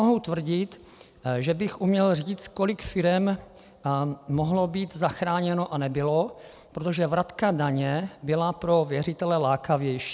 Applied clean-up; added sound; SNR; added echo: none; none; none; none.